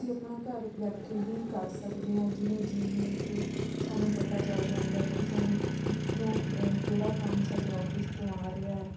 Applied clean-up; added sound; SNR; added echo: none; Motorcycle; 0 dB; reverberation time 0.7 s.